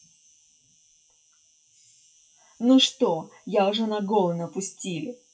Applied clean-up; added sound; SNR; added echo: classical method WPE with log-MMSE.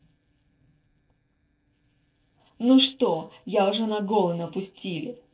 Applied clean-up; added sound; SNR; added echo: neural separator model SepFormer DNS4.